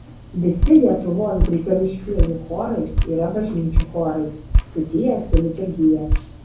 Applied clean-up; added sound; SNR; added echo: none; Drip; 2 dB; reverberation time 0.6 s.